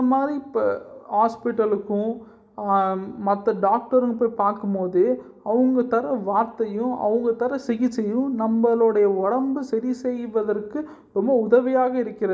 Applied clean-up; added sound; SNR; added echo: none; none; none; reverberation time 1.1 s.